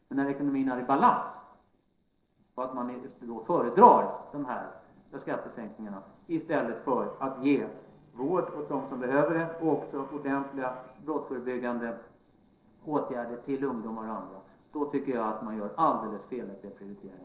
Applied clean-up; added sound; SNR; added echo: neural separator model SepFormer DNS4.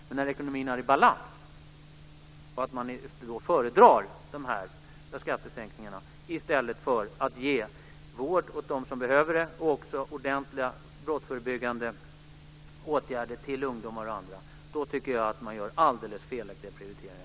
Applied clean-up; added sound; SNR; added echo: none; none; none; none.